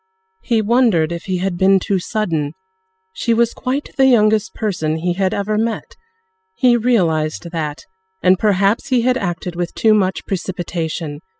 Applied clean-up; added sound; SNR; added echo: classical method spectral subtraction.